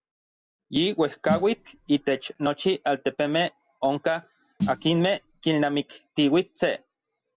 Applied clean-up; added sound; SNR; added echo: none; Snare drum; 10 dB; none.